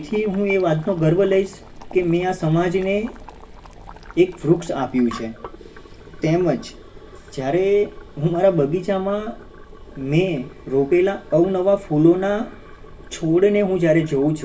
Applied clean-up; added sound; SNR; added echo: none; Boiling; 19 dB; reverberation time 0.1 s.